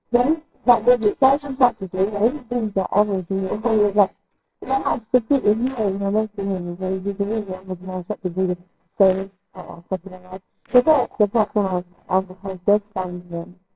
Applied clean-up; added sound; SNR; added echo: neural separator model SepFormer WHAMR!.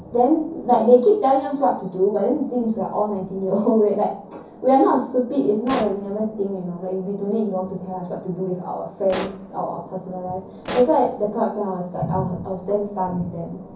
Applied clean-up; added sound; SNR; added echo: none; Explosion; 13 dB; reverberation time 0.6 s.